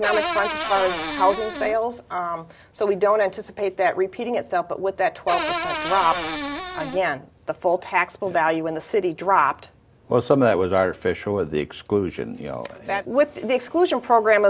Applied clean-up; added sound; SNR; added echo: none; Cupboard open or close / Door; 5 dB; none.